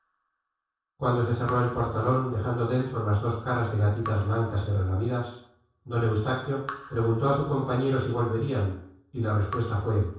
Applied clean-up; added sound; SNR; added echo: neural separator model SepFormer DNS4.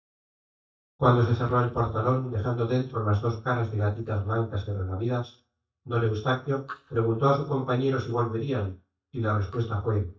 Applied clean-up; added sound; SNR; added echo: neural mask model DeepFilterNet 3.